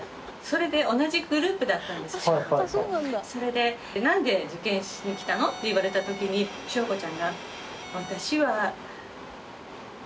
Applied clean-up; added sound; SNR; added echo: none; Bowed string instrument; 15 dB; none.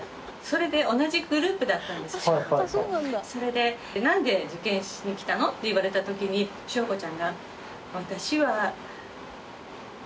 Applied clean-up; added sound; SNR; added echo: none; none; none; none.